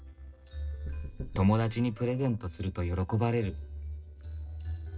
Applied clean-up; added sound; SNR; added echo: neural separator model SepFormer DNS4.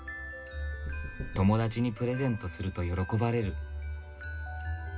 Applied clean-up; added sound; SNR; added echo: none; Knock / Wood; 14 dB; reverberation time 0.2 s.